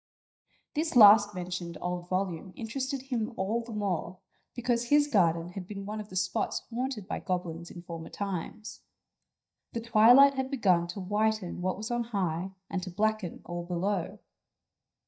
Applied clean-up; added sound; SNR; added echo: neural mask model DeepFilterNet 3.